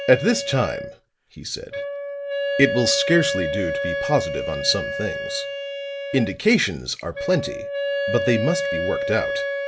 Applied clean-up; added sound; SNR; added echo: none; Wind instrument, woodwind instrument; 3 dB; none.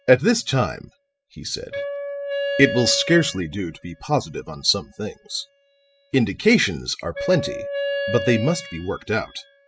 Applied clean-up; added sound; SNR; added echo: classical method spectral subtraction.